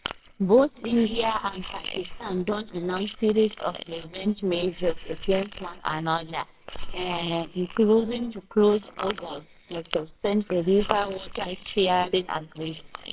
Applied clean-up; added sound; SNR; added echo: neural separator model SepFormer WHAMR!.